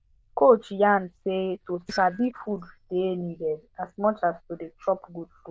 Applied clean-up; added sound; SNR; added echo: neural diffusion model UNIVERSE++.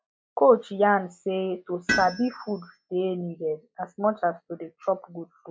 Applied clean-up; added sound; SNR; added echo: classical method log-MMSE.